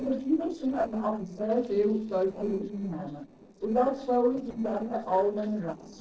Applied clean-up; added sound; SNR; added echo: neural separator model SepFormer DNS4.